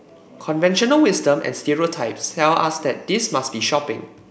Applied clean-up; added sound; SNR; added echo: none; none; none; none.